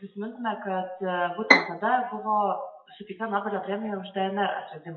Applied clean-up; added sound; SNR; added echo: classical method WPE with log-MMSE.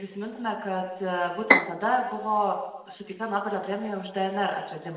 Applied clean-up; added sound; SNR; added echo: none; Bowed string instrument; -3 dB; reverberation time 1.0 s.